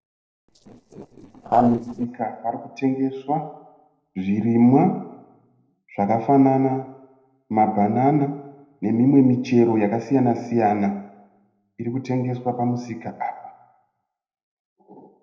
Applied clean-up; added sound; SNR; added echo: neural separator model SepFormer DNS4.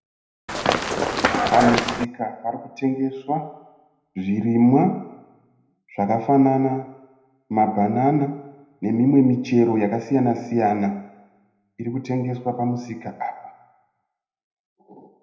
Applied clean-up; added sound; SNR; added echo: none; Run; -1 dB; reverberation time 0.7 s.